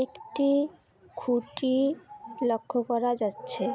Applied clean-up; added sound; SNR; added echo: none; none; none; none.